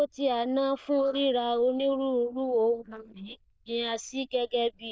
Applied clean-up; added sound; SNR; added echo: neural diffusion model UNIVERSE++.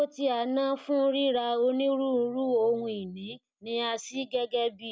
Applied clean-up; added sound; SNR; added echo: none; none; none; none.